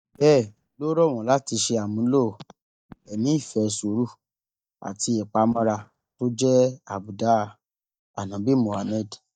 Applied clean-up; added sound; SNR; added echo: neural mask model DeepFilterNet 3.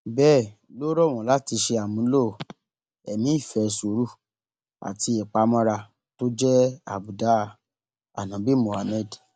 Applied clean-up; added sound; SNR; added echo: none; none; none; none.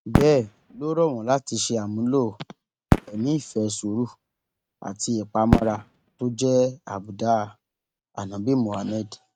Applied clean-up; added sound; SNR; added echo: neural mask model RNNoise.